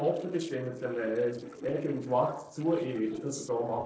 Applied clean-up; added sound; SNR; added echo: neural separator model SepFormer DNS4.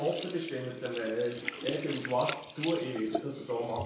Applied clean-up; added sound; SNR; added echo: none; Sink (filling or washing); 1 dB; reverberation time 0.5 s.